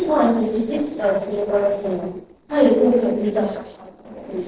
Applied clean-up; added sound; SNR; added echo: neural separator model SepFormer DNS4.